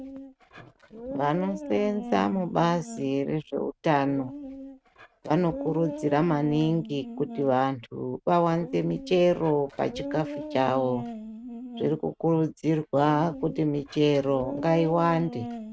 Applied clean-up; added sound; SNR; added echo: neural mask model RNNoise.